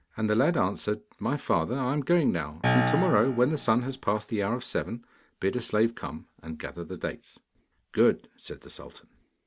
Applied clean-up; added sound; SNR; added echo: none; Piano; 1 dB; none.